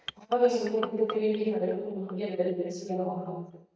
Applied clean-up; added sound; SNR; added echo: neural mask model DeepFilterNet 3.